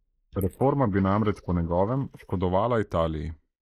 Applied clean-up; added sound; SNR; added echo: neural mask model Resemble Enhance denoiser.